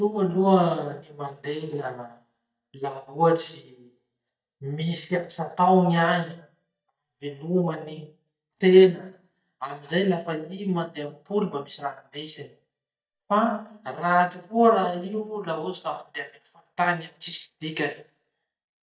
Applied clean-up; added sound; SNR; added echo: neural mask model DeepFilterNet 3.